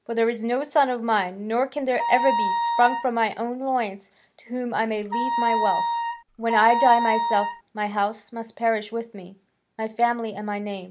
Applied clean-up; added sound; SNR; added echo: none; Wind instrument, woodwind instrument; 0 dB; none.